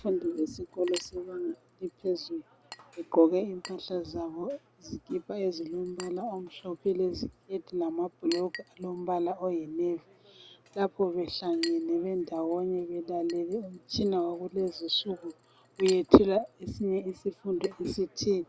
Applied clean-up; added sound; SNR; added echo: none; Chink, clink; 20 dB; none.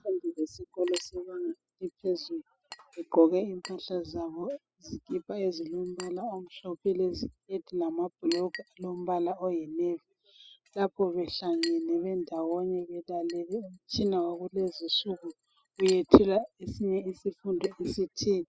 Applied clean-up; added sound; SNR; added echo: classical method spectral subtraction.